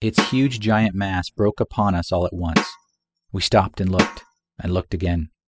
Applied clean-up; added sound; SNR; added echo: classical method spectral subtraction.